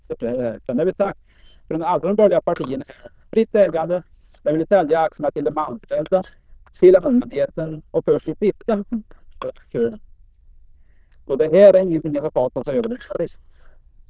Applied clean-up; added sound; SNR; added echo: neural diffusion model UNIVERSE++.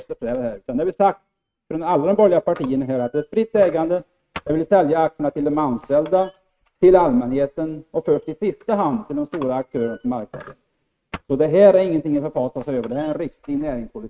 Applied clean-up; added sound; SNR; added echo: neural mask model RNNoise.